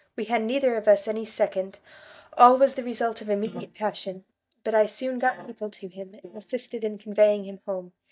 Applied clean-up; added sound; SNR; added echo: neural mask model DeepFilterNet 3.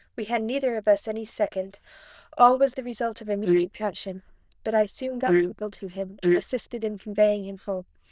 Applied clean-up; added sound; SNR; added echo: neural diffusion model UNIVERSE++.